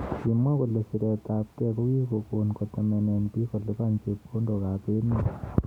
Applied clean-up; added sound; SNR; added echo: none; none; none; none.